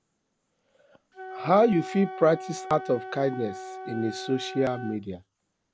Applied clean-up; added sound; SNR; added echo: none; Wind instrument, woodwind instrument; 12 dB; none.